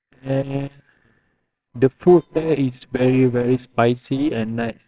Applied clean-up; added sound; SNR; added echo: neural separator model SepFormer WHAMR!.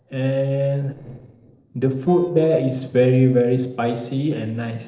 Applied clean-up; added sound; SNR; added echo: neural separator model SepFormer DNS4.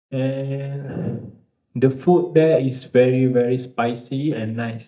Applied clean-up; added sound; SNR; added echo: neural mask model DeepFilterNet 3.